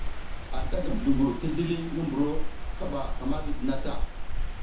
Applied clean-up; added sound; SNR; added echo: none; Wind; -3 dB; reverberation time 0.7 s.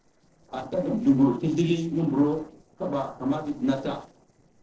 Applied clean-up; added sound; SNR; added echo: neural separator model SepFormer DNS4.